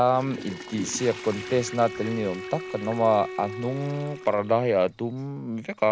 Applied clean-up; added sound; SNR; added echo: none; Bowed string instrument + Toilet flush / Water; 12 dB; none.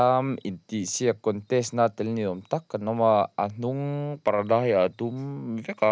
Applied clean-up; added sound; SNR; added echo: none; none; none; none.